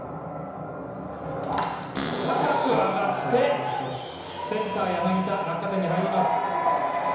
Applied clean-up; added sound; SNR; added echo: none; Cupboard open or close; 13 dB; reverberation time 1.0 s.